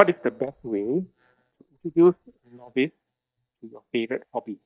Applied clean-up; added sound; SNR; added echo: neural mask model DeepFilterNet 3.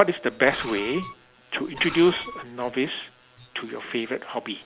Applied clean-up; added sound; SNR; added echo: none; Screech; 13 dB; none.